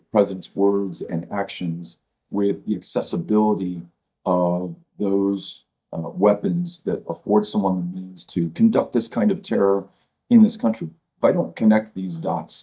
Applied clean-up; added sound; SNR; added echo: neural mask model DeepFilterNet 3.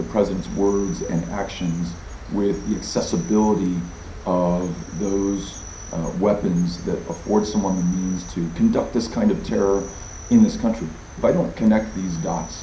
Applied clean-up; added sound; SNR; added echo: none; Cricket; 14 dB; reverberation time 0.5 s.